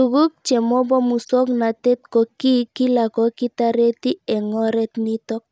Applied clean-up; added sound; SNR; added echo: none; none; none; none.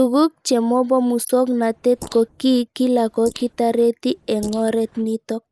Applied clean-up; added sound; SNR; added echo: neural mask model Resemble Enhance denoiser.